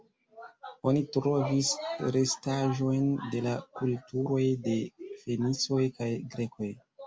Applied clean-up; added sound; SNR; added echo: none; none; none; none.